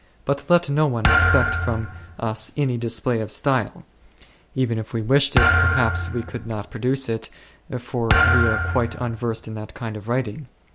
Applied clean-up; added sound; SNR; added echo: none; Thump, thud; -1 dB; none.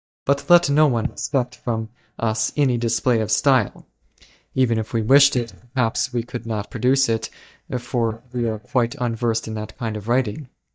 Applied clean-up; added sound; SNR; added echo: neural mask model DeepFilterNet 3.